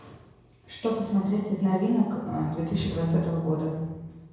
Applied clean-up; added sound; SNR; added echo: none; none; none; reverberation time 1.0 s.